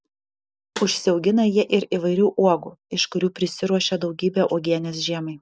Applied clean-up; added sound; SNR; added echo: none; Snare drum; 14 dB; none.